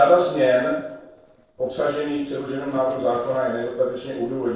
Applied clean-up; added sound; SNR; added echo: neural separator model SepFormer DNS4.